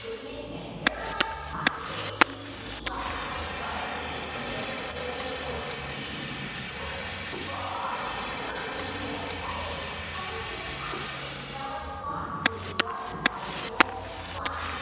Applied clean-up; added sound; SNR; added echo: none; Fire; -3 dB; reverberation time 2.1 s.